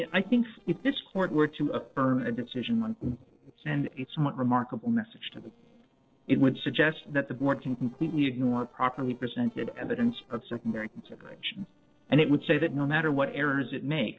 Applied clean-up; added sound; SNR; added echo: neural separator model SepFormer DNS4.